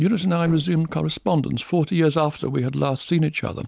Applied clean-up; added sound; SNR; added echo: neural separator model SepFormer DNS4.